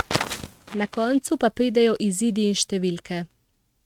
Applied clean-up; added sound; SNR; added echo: neural mask model RNNoise.